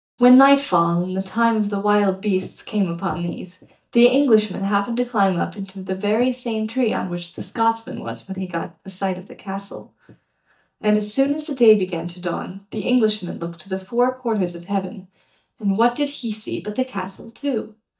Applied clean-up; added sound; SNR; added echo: neural mask model DeepFilterNet 3.